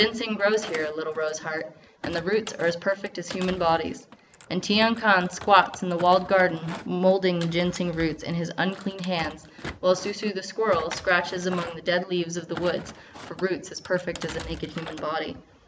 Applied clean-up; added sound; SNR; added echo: none; Thump, thud; 16 dB; none.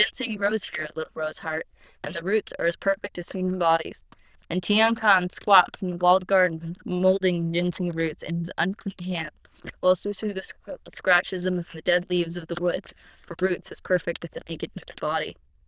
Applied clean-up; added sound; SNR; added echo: neural diffusion model UNIVERSE++.